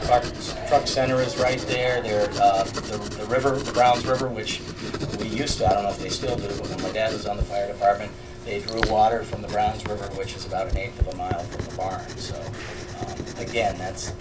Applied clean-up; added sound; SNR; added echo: none; Writing; 6 dB; reverberation time 0.4 s.